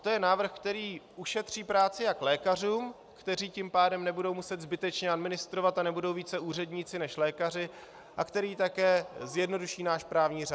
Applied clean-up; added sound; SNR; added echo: none; none; none; none.